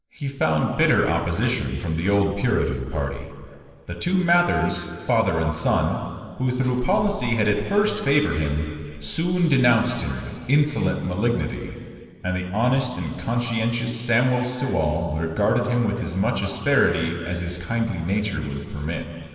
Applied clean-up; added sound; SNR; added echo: neural separator model SepFormer DNS4.